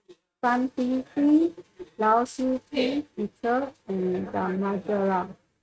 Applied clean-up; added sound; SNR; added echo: neural mask model RNNoise.